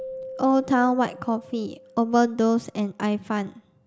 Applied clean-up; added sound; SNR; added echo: none; Keyboard (musical); 17 dB; none.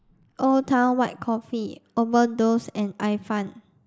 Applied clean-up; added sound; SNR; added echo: neural mask model Resemble Enhance denoiser.